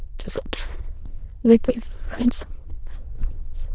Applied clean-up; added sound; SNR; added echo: neural diffusion model UNIVERSE++.